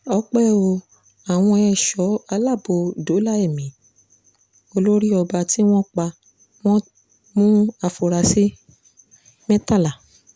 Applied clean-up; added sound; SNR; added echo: none; none; none; none.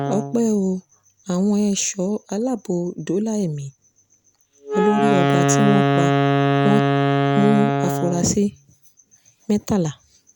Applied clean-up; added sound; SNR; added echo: none; Wind instrument, woodwind instrument; 0 dB; none.